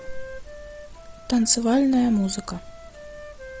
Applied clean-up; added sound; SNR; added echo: none; Wind instrument, woodwind instrument; 18 dB; none.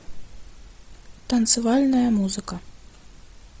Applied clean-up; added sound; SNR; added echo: none; none; none; none.